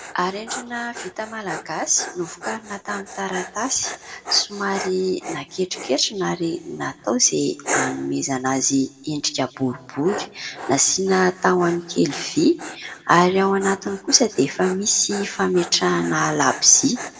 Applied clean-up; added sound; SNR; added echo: none; Dog; 13 dB; reverberation time 1.0 s.